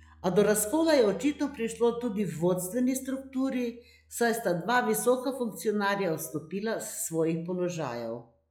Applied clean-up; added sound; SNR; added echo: classical method log-MMSE.